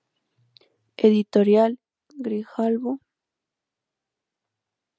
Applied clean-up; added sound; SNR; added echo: none; none; none; none.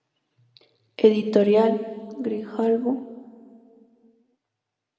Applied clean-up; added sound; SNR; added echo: none; none; none; reverberation time 1.9 s.